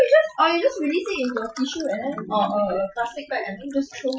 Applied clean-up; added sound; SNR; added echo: classical method Wiener filter.